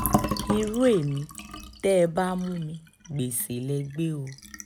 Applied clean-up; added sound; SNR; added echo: none; Fill (with liquid); 6 dB; none.